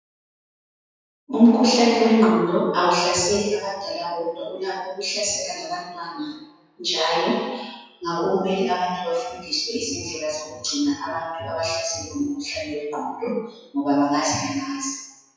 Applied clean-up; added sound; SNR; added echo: classical method WPE with log-MMSE.